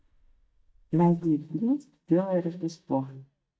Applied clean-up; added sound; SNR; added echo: neural mask model DeepFilterNet 3.